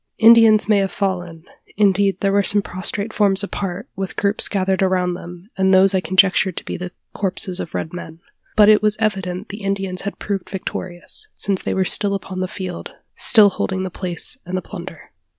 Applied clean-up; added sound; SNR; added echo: none; none; none; none.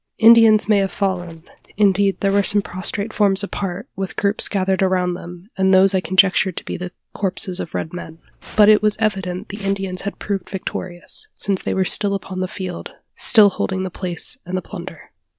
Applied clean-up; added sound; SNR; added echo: neural separator model SepFormer DNS4.